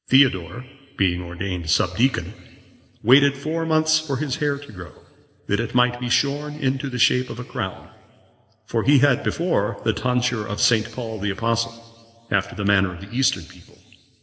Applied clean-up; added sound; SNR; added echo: none; none; none; reverberation time 1.6 s.